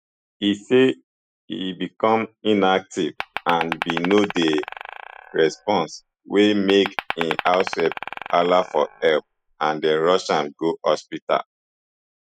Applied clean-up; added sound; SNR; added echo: classical method spectral subtraction.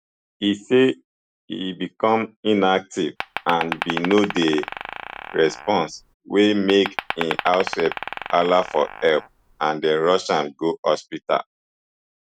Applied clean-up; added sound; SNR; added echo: none; Glass; 9 dB; none.